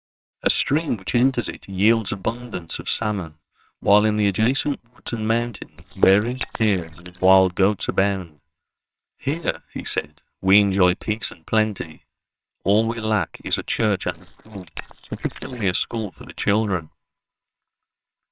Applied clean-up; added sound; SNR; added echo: neural separator model SepFormer WHAMR!.